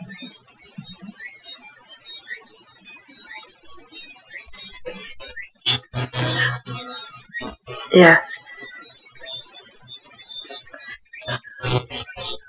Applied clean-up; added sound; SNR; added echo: classical method Wiener filter.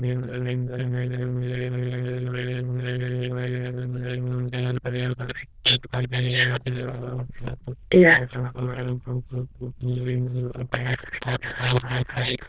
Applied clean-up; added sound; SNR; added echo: neural diffusion model UNIVERSE++.